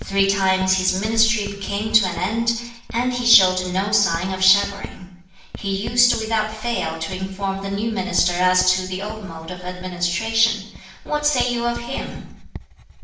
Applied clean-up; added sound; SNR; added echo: none; Writing; 15 dB; reverberation time 0.6 s.